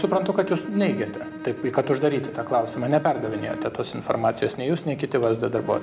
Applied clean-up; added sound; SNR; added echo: none; Bowed string instrument; 14 dB; none.